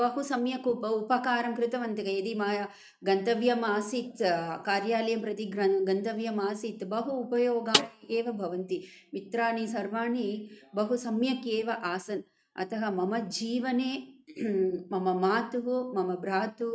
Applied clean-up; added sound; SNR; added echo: neural mask model RNNoise.